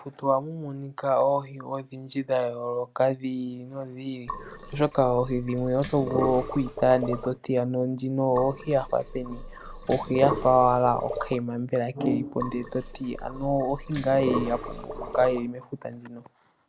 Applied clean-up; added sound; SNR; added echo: none; Sink (filling or washing); 8 dB; none.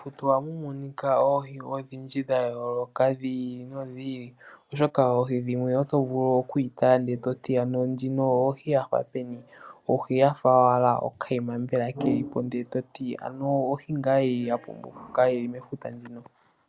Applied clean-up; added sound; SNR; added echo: none; none; none; none.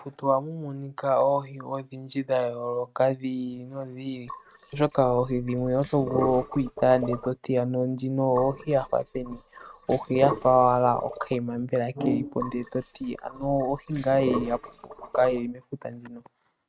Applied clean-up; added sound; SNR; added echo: neural mask model RNNoise.